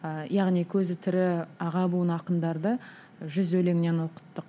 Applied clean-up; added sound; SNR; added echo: none; none; none; none.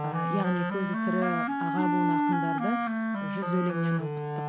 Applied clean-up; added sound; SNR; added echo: none; Wind instrument, woodwind instrument; -3 dB; none.